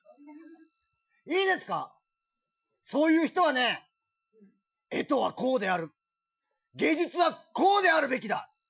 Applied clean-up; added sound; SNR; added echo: classical method Wiener filter.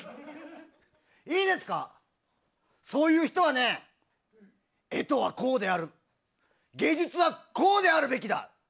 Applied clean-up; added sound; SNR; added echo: none; none; none; none.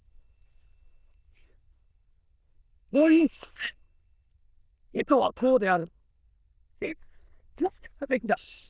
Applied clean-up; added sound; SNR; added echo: neural diffusion model UNIVERSE++.